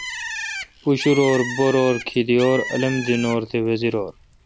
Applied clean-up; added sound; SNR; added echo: none; Bird; 11 dB; none.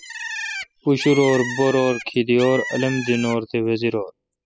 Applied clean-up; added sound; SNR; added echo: classical method spectral subtraction.